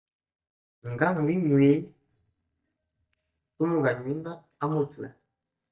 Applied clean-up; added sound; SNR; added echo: neural mask model DeepFilterNet 3.